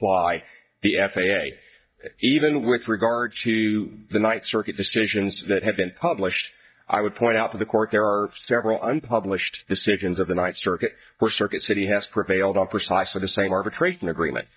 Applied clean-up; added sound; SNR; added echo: neural mask model DeepFilterNet 3.